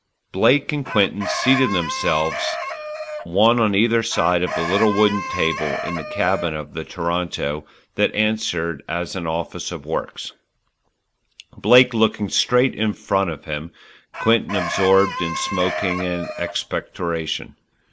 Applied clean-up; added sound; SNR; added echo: none; Chicken, rooster; 6 dB; none.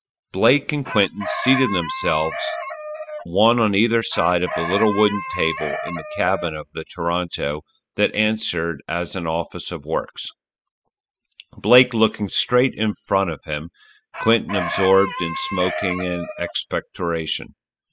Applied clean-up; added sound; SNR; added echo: classical method spectral subtraction.